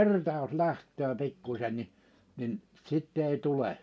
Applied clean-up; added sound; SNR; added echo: none; none; none; none.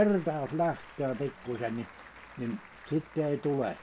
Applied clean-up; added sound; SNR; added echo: none; Applause; 19 dB; none.